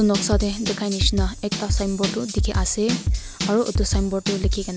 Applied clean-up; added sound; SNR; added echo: none; Drum / Drum kit; 0 dB; none.